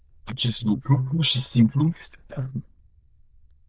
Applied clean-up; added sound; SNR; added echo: neural diffusion model UNIVERSE++.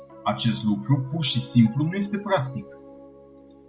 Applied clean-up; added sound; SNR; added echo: none; Piano; 20 dB; none.